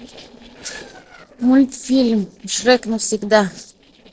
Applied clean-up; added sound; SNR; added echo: neural separator model SepFormer DNS4.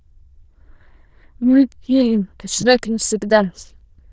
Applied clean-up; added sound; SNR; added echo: neural diffusion model UNIVERSE++.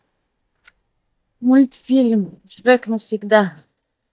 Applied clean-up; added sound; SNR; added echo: neural mask model DeepFilterNet 3.